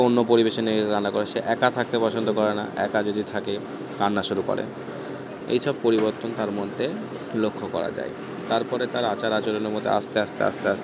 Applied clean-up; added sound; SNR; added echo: none; none; none; none.